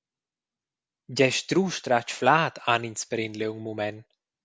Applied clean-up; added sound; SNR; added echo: none; none; none; none.